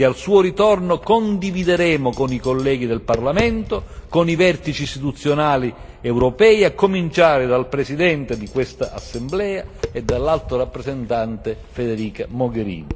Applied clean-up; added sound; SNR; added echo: none; Tap; 15 dB; none.